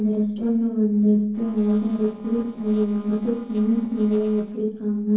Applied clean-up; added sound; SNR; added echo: neural separator model SepFormer DNS4.